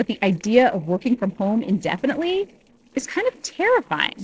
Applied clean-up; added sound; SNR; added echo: neural separator model SepFormer DNS4.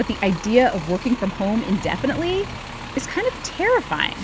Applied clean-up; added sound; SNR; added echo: none; Bus; 11 dB; none.